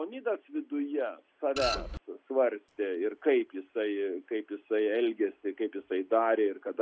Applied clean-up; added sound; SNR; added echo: none; Printer; 4 dB; none.